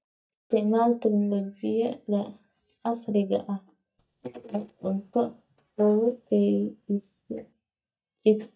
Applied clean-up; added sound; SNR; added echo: neural mask model DeepFilterNet 3.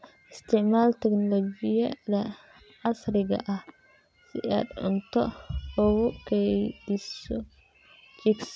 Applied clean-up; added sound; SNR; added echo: none; none; none; none.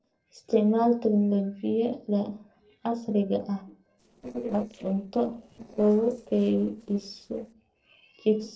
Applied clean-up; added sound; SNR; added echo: neural separator model SepFormer DNS4.